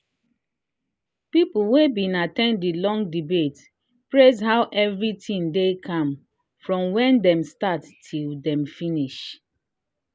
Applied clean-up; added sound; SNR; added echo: none; none; none; none.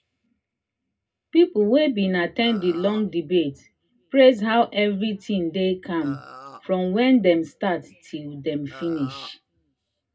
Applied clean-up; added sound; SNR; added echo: none; Burping, eructation; 20 dB; reverberation time 0.2 s.